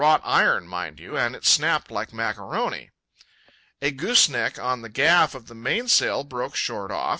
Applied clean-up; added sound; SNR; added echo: none; none; none; none.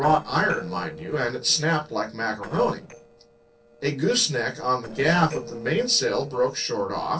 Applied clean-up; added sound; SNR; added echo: neural separator model SepFormer DNS4.